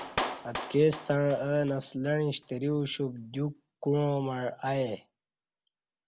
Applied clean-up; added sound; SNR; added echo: none; Clapping; 12 dB; none.